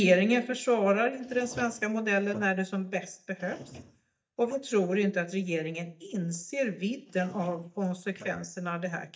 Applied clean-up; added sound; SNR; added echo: neural mask model DeepFilterNet 3.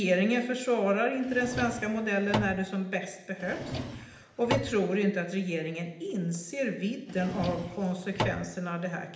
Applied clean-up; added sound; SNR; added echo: none; Drawer open or close; 6 dB; reverberation time 0.8 s.